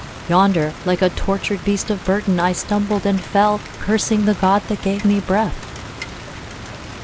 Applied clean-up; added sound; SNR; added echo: none; Rain; 13 dB; none.